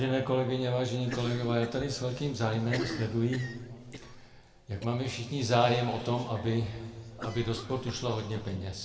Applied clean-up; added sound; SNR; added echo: none; Cough; 14 dB; reverberation time 1.8 s.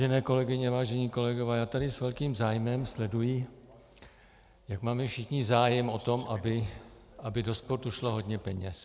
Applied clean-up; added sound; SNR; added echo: none; none; none; none.